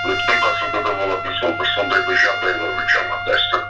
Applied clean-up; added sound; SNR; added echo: none; Trumpet; 4 dB; reverberation time 0.3 s.